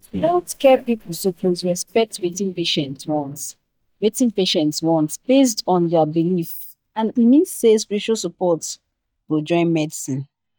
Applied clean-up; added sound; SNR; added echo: neural mask model DeepFilterNet 3.